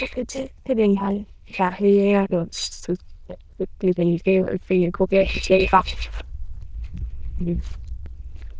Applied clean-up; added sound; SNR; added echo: neural diffusion model UNIVERSE++.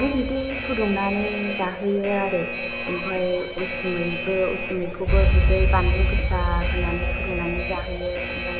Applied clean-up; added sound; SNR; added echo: none; Alarm; -3 dB; none.